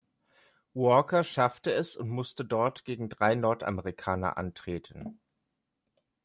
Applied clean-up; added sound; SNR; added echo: none; none; none; none.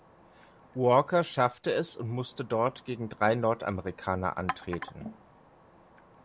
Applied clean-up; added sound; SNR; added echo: none; Chink, clink; 17 dB; none.